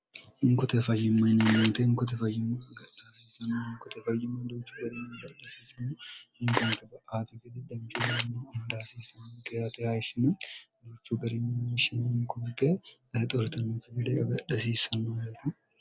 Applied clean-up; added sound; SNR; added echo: none; Camera; 1 dB; none.